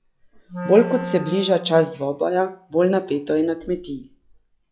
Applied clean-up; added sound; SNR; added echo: classical method log-MMSE.